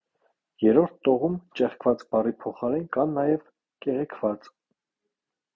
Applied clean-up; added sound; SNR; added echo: none; none; none; none.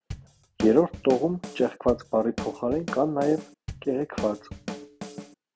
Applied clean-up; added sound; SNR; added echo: none; Drum / Drum kit; 12 dB; none.